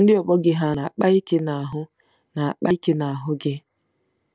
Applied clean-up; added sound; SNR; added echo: none; none; none; none.